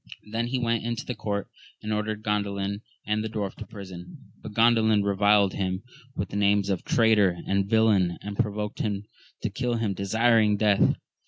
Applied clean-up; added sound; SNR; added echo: none; none; none; none.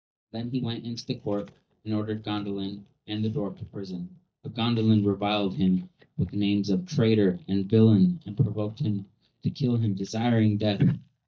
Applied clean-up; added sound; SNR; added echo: neural mask model DeepFilterNet 3.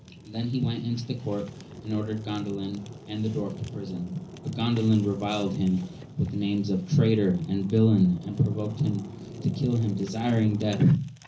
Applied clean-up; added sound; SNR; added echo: none; Fire; 16 dB; reverberation time 0.5 s.